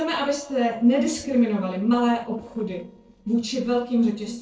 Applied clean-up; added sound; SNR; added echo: neural separator model SepFormer DNS4.